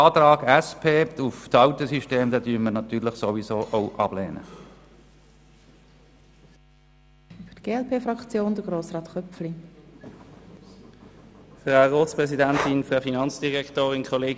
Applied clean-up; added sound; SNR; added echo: none; Breathing; 12 dB; none.